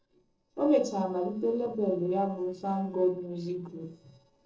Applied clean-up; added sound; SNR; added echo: neural separator model SepFormer DNS4.